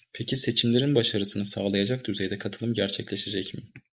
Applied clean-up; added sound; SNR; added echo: neural mask model Resemble Enhance denoiser.